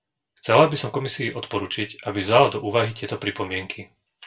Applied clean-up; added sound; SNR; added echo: none; none; none; reverberation time 0.2 s.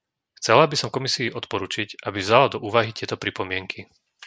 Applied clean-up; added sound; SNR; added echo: none; none; none; none.